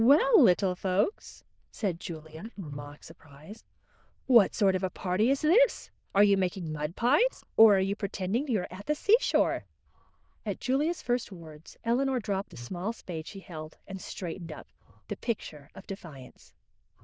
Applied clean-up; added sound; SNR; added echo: neural diffusion model UNIVERSE++.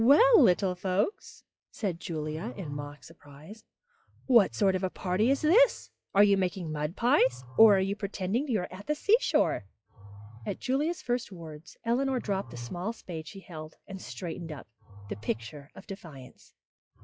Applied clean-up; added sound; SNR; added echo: classical method log-MMSE.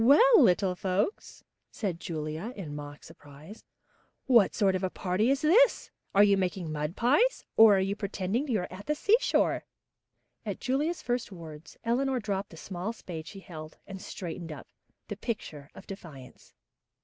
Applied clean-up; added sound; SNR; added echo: none; none; none; none.